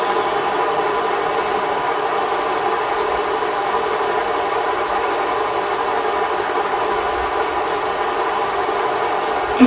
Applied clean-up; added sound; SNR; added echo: none; Sink (filling or washing) / Water tap, faucet; 18 dB; reverberation time 0.9 s.